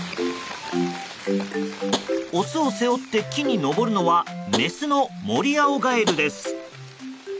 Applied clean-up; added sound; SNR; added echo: none; Tap; 10 dB; none.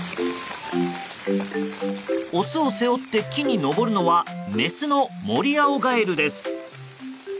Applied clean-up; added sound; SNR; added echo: none; none; none; none.